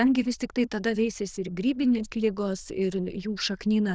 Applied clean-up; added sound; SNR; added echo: neural diffusion model UNIVERSE++.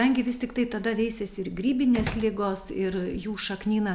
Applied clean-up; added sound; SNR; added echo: none; Slam; 13 dB; none.